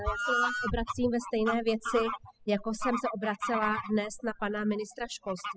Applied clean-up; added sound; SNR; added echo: classical method spectral subtraction.